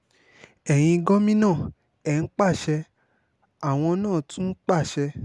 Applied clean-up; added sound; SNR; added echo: none; none; none; none.